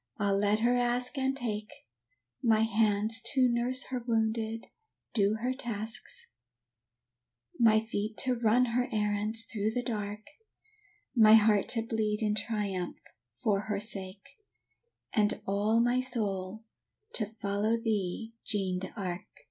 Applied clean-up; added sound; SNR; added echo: none; none; none; none.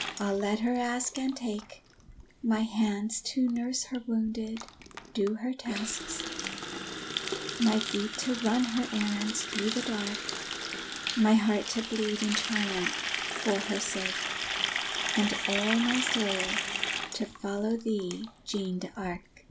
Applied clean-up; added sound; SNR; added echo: none; Water tap, faucet; 5 dB; none.